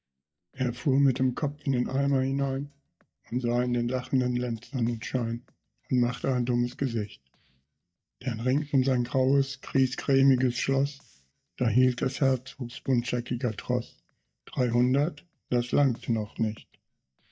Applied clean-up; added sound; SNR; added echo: neural mask model DeepFilterNet 3.